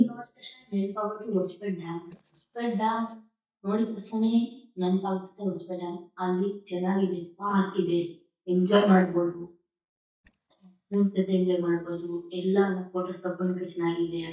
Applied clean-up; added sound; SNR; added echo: neural mask model DeepFilterNet 3.